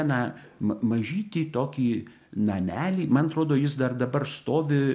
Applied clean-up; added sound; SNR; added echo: none; none; none; none.